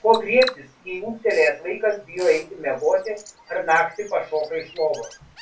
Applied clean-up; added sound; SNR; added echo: none; Bird vocalization, bird call, bird song; 17 dB; reverberation time 0.2 s.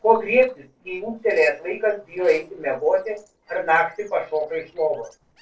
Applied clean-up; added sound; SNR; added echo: neural separator model SepFormer DNS4.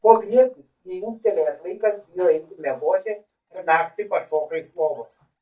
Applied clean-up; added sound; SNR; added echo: neural mask model DeepFilterNet 3.